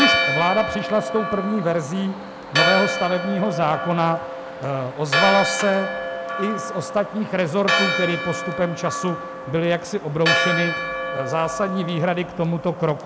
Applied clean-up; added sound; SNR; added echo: none; Church bell; 2 dB; none.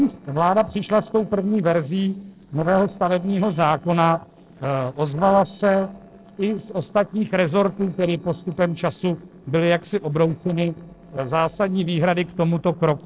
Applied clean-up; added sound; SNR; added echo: neural separator model SepFormer DNS4.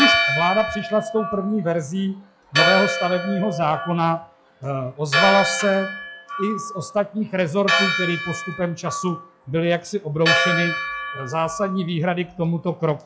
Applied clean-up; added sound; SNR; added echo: classical method log-MMSE.